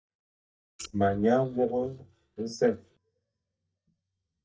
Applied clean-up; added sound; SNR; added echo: neural mask model DeepFilterNet 3.